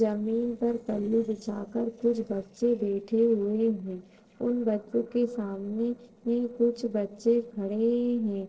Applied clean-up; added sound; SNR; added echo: neural separator model SepFormer DNS4.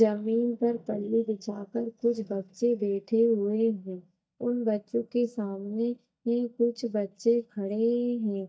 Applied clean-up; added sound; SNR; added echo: neural mask model DeepFilterNet 3.